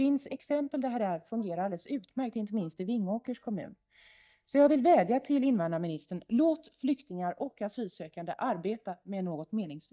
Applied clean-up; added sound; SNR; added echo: neural mask model DeepFilterNet 3.